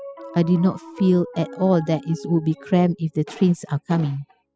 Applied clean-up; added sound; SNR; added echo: classical method spectral subtraction.